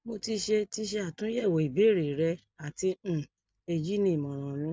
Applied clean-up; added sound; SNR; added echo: none; none; none; none.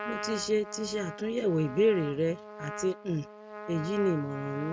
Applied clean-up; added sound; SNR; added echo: none; Trumpet; 11 dB; none.